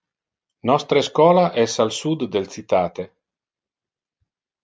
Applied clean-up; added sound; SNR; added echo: none; none; none; none.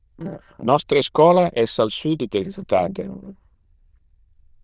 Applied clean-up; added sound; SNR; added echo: neural diffusion model UNIVERSE++.